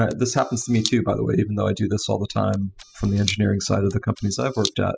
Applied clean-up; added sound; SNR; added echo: classical method spectral subtraction.